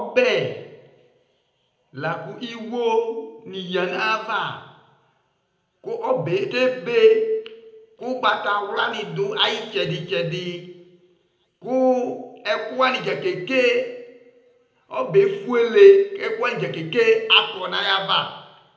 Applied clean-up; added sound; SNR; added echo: none; none; none; reverberation time 0.7 s.